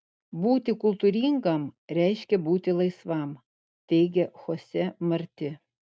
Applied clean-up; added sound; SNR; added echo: none; none; none; none.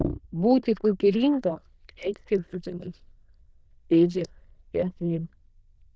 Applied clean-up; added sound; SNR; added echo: neural diffusion model UNIVERSE++.